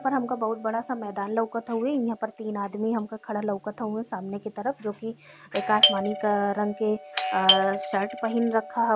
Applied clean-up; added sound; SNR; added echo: none; Doorbell; 4 dB; none.